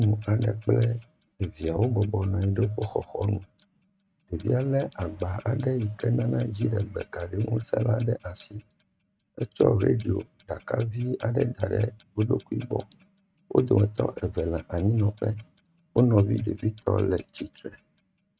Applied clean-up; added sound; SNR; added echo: neural mask model RNNoise.